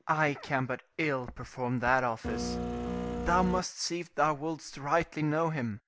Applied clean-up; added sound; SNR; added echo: none; Printer; 3 dB; none.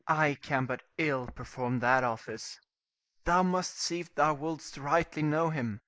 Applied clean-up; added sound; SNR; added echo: neural mask model Resemble Enhance denoiser.